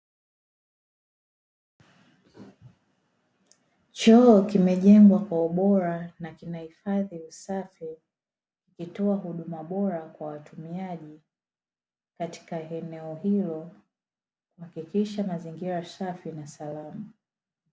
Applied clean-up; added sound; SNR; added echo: none; none; none; none.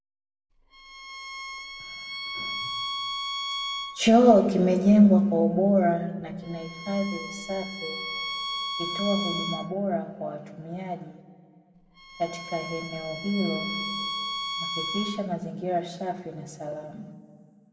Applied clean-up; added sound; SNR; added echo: none; Bowed string instrument; 7 dB; reverberation time 1.4 s.